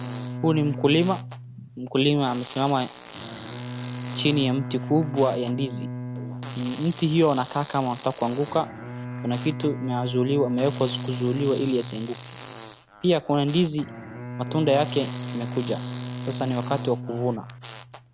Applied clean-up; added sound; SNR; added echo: none; Bowed string instrument + Fart; 8 dB; none.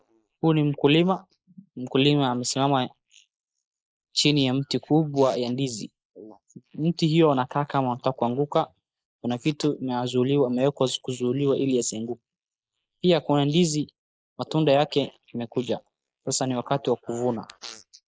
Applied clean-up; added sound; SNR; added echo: neural mask model Resemble Enhance denoiser.